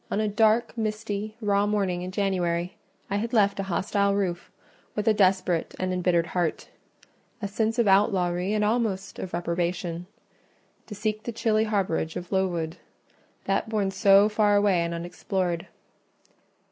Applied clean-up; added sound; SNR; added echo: none; none; none; none.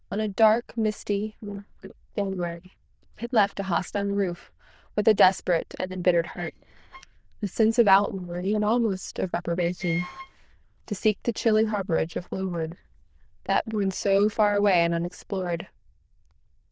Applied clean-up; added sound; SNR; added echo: neural diffusion model UNIVERSE++.